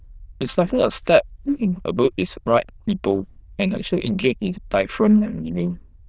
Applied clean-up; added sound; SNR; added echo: neural diffusion model UNIVERSE++.